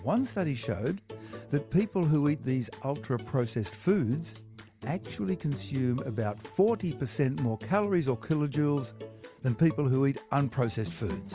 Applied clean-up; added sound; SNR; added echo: none; none; none; none.